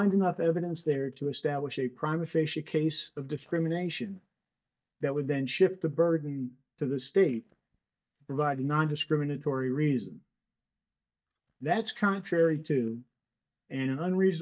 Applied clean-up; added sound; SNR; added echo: neural mask model DeepFilterNet 3.